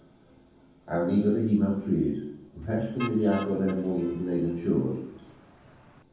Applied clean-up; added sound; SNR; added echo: none; Motor vehicle (road); 18 dB; reverberation time 0.9 s.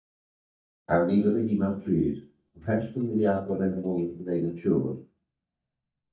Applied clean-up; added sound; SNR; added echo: neural mask model DeepFilterNet 3.